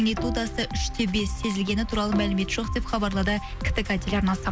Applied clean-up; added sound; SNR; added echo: none; Bowed string instrument; 14 dB; none.